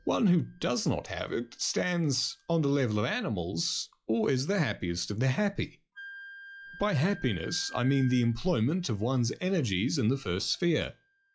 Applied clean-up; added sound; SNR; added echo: classical method log-MMSE.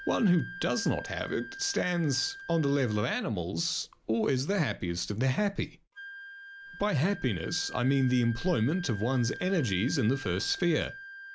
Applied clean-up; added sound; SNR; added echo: none; Wind instrument, woodwind instrument; 15 dB; none.